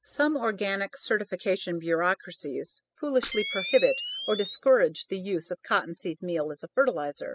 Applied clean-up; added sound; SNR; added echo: classical method spectral subtraction.